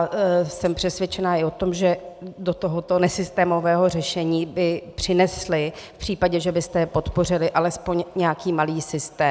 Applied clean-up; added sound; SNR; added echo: none; none; none; none.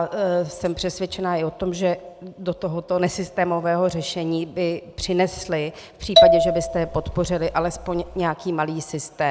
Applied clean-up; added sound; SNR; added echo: none; Marimba, xylophone; -4 dB; none.